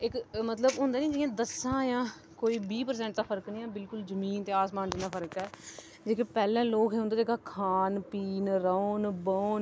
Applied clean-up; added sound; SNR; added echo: none; none; none; none.